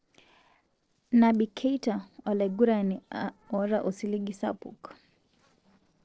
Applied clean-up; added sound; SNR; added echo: neural separator model SepFormer DNS4.